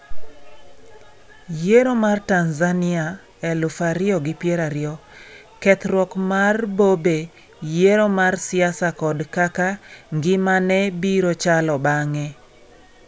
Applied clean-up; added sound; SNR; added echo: none; none; none; none.